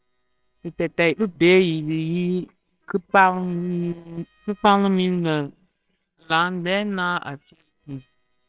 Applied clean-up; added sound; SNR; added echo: neural separator model SepFormer WHAMR!.